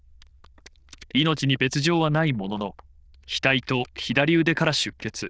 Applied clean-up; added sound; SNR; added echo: neural diffusion model UNIVERSE++.